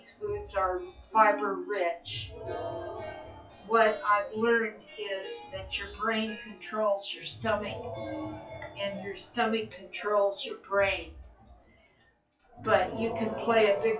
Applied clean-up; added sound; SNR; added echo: classical method log-MMSE.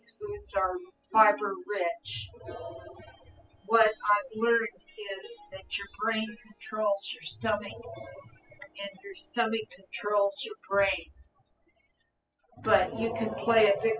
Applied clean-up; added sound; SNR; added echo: classical method spectral subtraction.